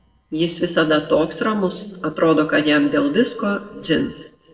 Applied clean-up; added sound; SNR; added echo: neural separator model SepFormer DNS4.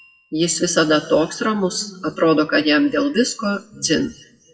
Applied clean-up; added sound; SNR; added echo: classical method WPE with log-MMSE.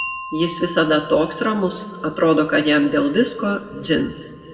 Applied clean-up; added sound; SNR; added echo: none; Wind chime; 16 dB; reverberation time 1.7 s.